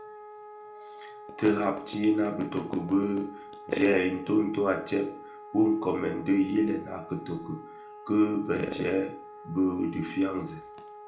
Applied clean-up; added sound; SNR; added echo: none; Wind instrument, woodwind instrument; 17 dB; reverberation time 0.4 s.